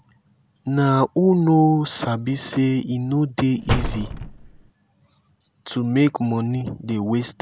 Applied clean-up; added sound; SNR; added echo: none; Slam; 4 dB; none.